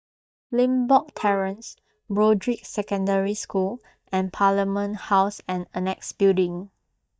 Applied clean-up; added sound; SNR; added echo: neural mask model DeepFilterNet 3.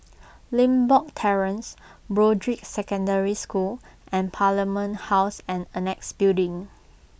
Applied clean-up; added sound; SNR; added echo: none; none; none; none.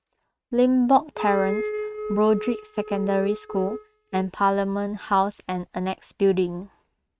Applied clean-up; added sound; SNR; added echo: neural mask model RNNoise.